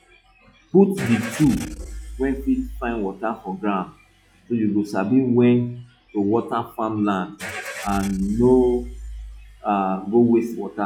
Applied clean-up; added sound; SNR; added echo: classical method log-MMSE.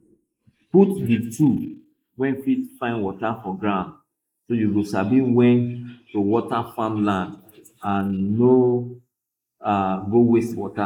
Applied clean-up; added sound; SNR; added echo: neural mask model Resemble Enhance denoiser.